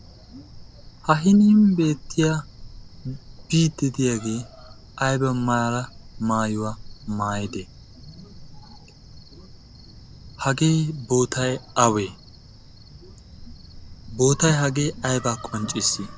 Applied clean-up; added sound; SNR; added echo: none; Cricket; 18 dB; none.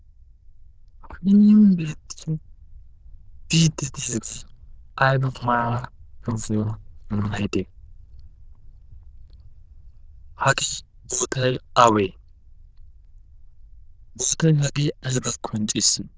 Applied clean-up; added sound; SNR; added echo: neural diffusion model UNIVERSE++.